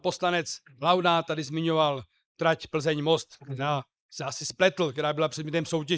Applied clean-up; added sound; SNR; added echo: neural mask model Resemble Enhance denoiser.